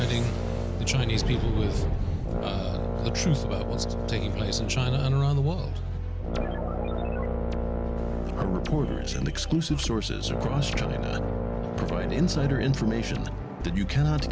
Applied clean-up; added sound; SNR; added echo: none; Brass instrument; 8 dB; none.